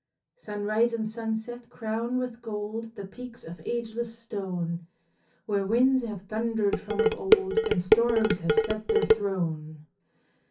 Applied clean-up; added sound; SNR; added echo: none; Dishes, pots, and pans; -5 dB; reverberation time 0.3 s.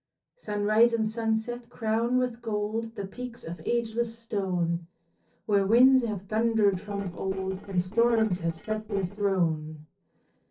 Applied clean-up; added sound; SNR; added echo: neural separator model SepFormer DNS4.